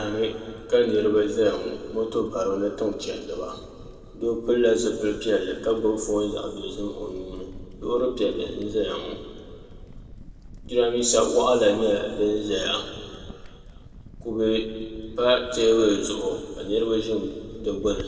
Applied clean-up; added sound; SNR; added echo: none; Crackle; 17 dB; reverberation time 2.0 s.